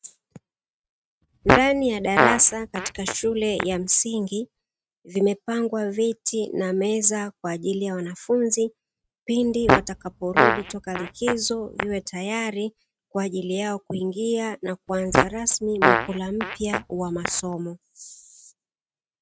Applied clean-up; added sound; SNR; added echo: neural mask model RNNoise.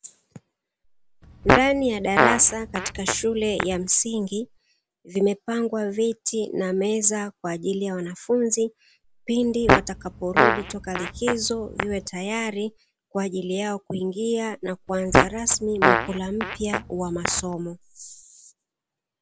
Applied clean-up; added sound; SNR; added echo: none; Fart; 0 dB; none.